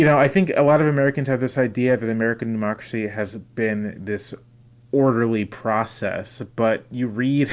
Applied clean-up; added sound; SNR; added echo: none; none; none; none.